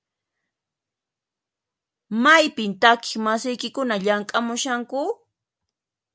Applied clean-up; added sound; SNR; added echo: none; none; none; none.